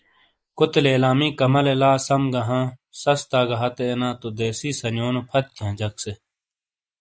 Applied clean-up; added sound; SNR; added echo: neural mask model Resemble Enhance denoiser.